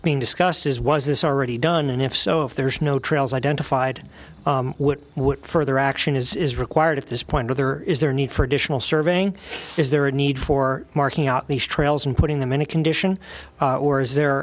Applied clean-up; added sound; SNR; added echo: none; none; none; none.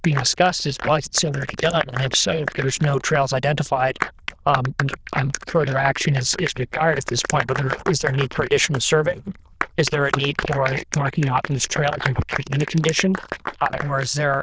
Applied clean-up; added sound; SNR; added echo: neural diffusion model UNIVERSE++.